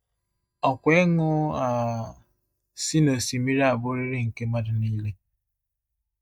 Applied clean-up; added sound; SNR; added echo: neural mask model DeepFilterNet 3.